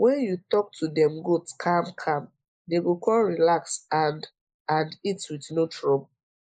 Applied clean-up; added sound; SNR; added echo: neural mask model Resemble Enhance denoiser.